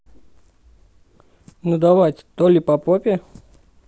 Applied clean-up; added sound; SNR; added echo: none; none; none; none.